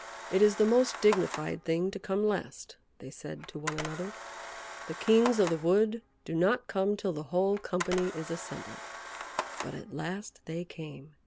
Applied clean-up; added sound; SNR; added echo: none; Camera; 12 dB; none.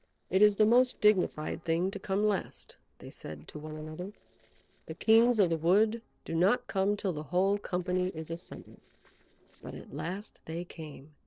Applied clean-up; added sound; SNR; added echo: neural separator model SepFormer DNS4.